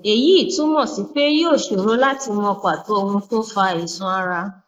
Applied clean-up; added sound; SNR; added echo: neural mask model Resemble Enhance denoiser.